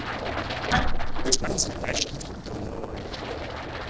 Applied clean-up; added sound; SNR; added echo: neural separator model SepFormer DNS4.